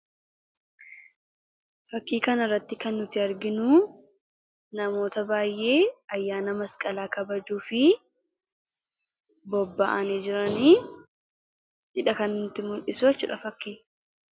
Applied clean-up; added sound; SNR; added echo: none; none; none; none.